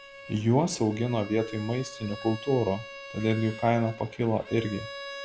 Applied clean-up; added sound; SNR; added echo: none; Bowed string instrument; 15 dB; none.